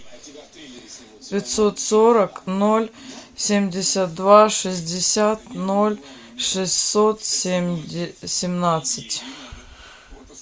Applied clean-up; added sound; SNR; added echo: none; none; none; none.